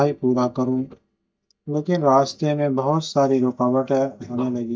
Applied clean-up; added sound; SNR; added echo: neural mask model DeepFilterNet 3.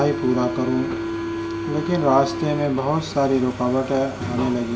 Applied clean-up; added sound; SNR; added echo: none; Subway, metro, underground; 7 dB; reverberation time 0.8 s.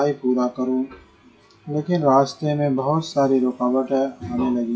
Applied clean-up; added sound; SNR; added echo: classical method WPE with log-MMSE.